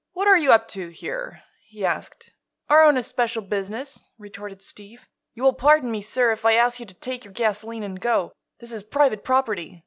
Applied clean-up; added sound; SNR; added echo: none; none; none; none.